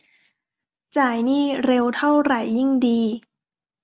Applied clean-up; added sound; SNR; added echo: none; none; none; none.